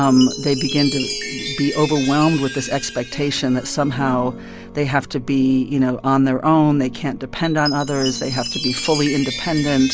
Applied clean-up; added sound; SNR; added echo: none; Chime; 12 dB; none.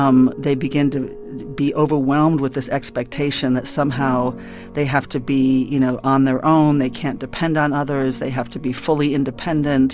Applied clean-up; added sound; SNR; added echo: none; none; none; none.